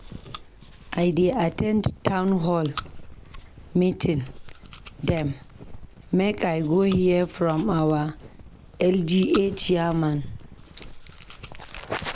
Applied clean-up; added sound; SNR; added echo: none; Walk, footsteps + Chewing, mastication; 16 dB; none.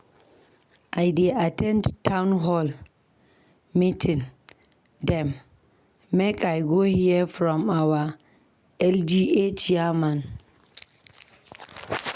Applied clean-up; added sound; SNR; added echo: none; none; none; none.